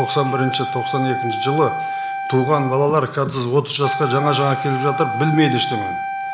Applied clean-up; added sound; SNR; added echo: none; Wind instrument, woodwind instrument; 5 dB; none.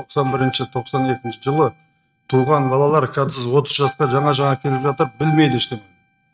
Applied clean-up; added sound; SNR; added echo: neural mask model RNNoise.